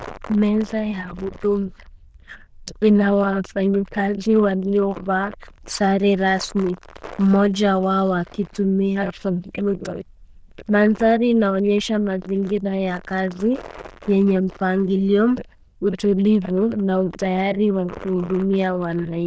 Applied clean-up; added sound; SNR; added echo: neural diffusion model UNIVERSE++.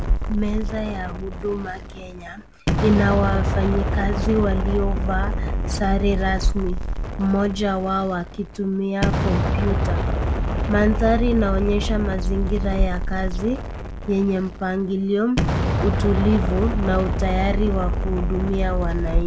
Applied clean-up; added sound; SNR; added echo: none; Explosion; -1 dB; none.